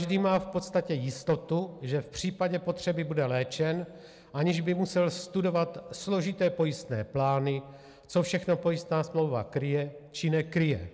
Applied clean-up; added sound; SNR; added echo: none; none; none; none.